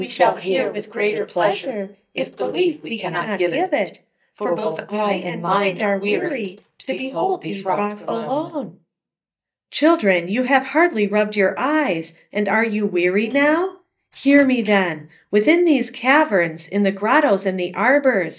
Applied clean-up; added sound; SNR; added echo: neural mask model DeepFilterNet 3.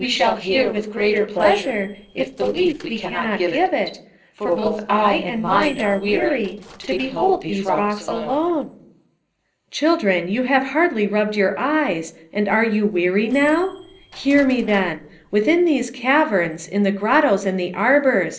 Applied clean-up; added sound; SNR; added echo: neural separator model SepFormer DNS4.